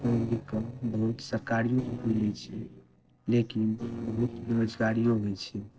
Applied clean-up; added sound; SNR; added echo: neural separator model SepFormer DNS4.